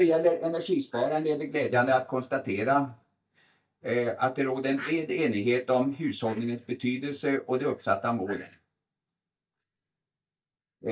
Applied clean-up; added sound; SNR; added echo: neural mask model DeepFilterNet 3.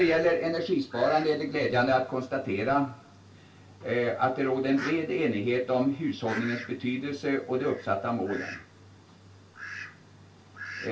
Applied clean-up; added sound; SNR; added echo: none; Fowl; 16 dB; reverberation time 0.2 s.